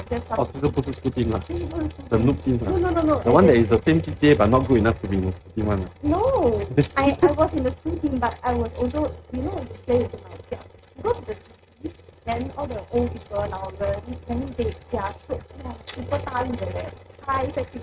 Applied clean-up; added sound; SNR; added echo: neural mask model RNNoise.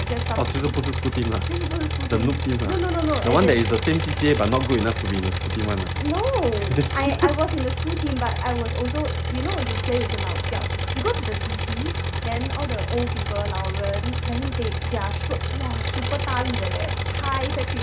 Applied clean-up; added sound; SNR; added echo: none; Engine; 0 dB; none.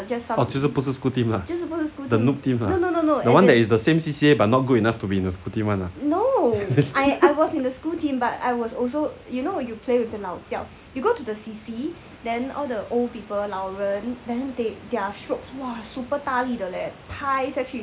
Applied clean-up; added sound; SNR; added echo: none; none; none; none.